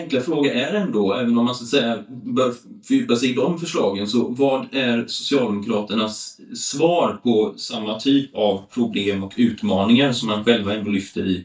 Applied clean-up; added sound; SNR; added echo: neural mask model DeepFilterNet 3.